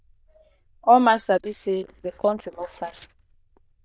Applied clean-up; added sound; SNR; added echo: neural diffusion model UNIVERSE++.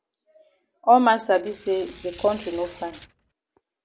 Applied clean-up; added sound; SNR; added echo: none; Tearing; 20 dB; none.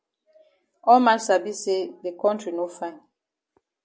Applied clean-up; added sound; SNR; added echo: none; none; none; none.